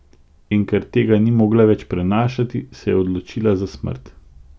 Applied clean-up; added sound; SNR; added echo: none; none; none; none.